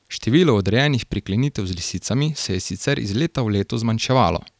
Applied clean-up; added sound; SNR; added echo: none; none; none; none.